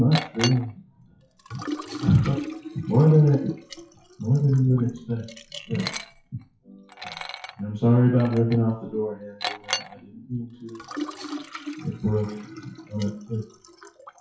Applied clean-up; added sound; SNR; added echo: classical method WPE with log-MMSE.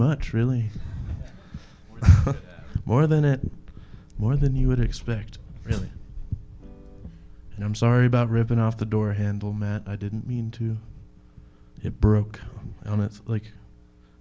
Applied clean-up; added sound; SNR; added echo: none; none; none; none.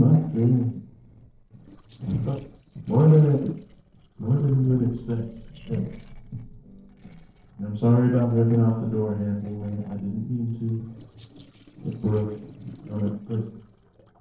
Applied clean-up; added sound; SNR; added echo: neural separator model SepFormer DNS4.